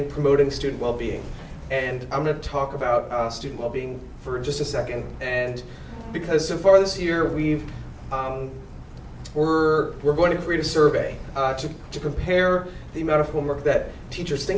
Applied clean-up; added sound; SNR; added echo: none; none; none; none.